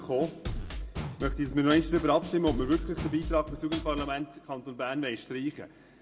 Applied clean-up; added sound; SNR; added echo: none; Drum kit; 7 dB; reverberation time 1.0 s.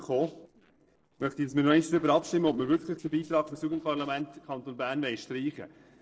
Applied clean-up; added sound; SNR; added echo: neural separator model SepFormer DNS4.